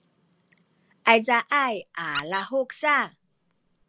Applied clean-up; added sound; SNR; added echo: none; Squeak; 13 dB; none.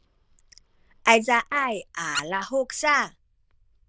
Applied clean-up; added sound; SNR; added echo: neural diffusion model UNIVERSE++.